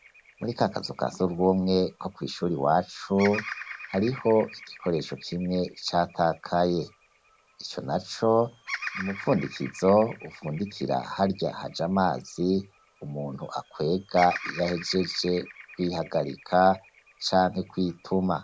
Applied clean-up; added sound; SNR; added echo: none; Bird vocalization, bird call, bird song; 16 dB; none.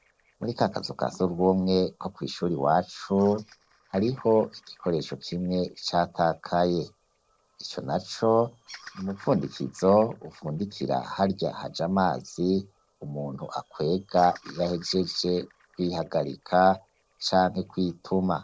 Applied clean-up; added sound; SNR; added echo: neural separator model SepFormer DNS4.